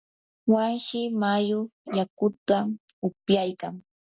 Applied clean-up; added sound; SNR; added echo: none; none; none; none.